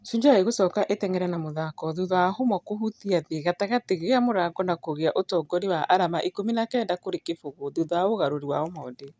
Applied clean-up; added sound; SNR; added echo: none; none; none; none.